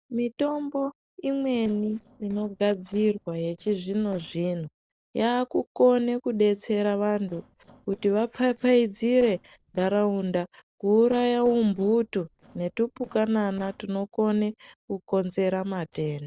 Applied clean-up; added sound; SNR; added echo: neural separator model SepFormer DNS4.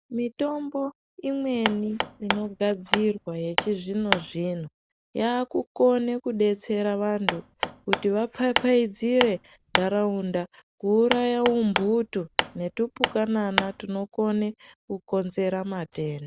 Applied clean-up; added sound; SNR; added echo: none; Hammer; 5 dB; none.